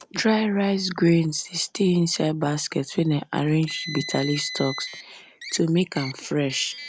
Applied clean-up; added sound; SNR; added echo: none; Car; 15 dB; none.